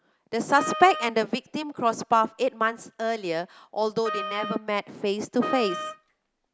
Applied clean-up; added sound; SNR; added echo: none; Wind instrument, woodwind instrument; 9 dB; none.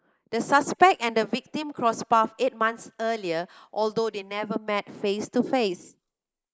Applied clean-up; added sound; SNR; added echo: neural mask model Resemble Enhance denoiser.